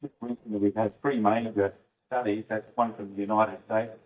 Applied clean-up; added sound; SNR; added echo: neural mask model DeepFilterNet 3.